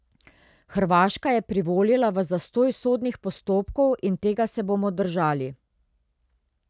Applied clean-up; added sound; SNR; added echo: none; none; none; none.